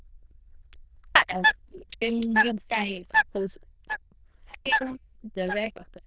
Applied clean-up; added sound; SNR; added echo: neural diffusion model UNIVERSE++.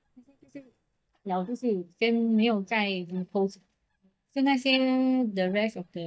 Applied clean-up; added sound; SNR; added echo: neural mask model DeepFilterNet 3.